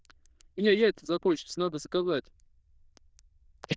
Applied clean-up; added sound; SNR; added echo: neural diffusion model UNIVERSE++.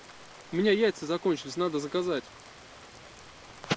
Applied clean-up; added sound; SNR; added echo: none; Rain; 19 dB; none.